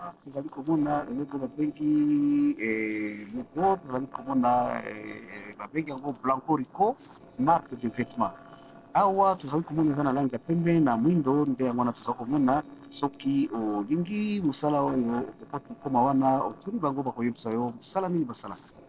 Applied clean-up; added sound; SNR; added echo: neural separator model SepFormer DNS4.